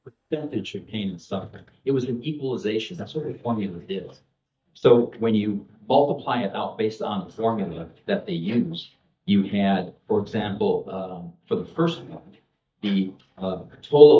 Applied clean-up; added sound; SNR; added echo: neural mask model DeepFilterNet 3.